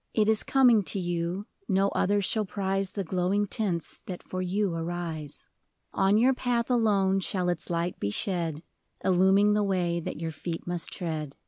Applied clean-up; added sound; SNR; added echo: none; none; none; none.